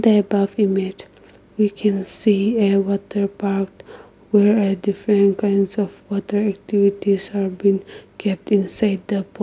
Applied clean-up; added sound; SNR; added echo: none; none; none; none.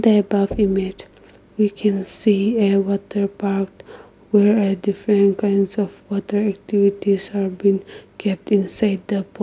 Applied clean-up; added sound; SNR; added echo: none; Knock / Wood; 19 dB; none.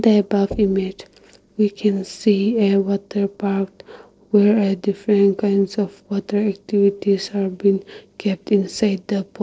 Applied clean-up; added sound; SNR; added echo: neural separator model SepFormer DNS4.